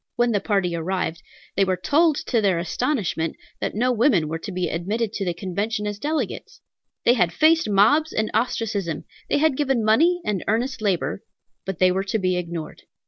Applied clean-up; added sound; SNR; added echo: none; none; none; none.